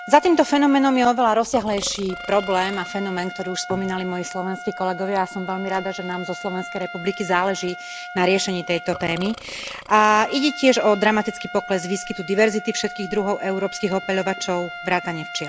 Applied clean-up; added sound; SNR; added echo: none; Burping, eructation + Trumpet; 13 dB; none.